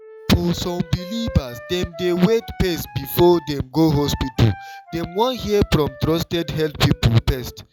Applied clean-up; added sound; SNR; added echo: classical method log-MMSE.